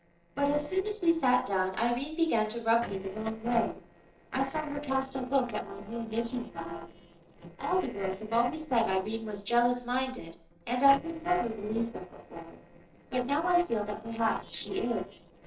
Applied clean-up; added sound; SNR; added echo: neural separator model SepFormer DNS4.